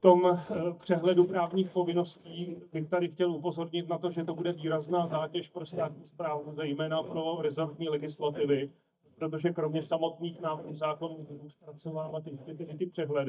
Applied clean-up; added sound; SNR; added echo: neural mask model DeepFilterNet 3.